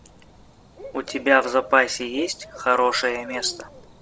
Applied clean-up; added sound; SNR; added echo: none; Cricket / Bird; 18 dB; none.